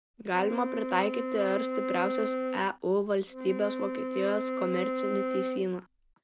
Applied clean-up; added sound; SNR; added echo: none; Wind instrument, woodwind instrument; 3 dB; none.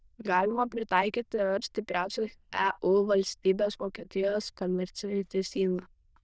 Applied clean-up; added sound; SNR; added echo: neural diffusion model UNIVERSE++.